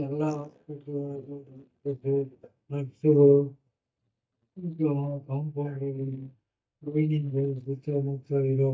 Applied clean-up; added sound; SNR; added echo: neural mask model DeepFilterNet 3.